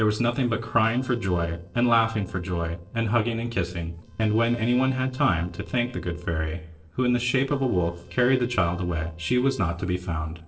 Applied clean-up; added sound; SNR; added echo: neural separator model SepFormer DNS4.